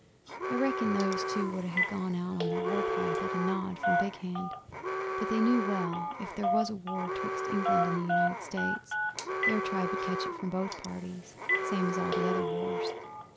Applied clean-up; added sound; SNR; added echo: none; Telephone + Alarm; -2 dB; none.